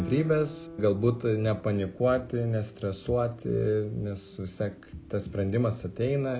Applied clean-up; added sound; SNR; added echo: none; Guitar; 20 dB; none.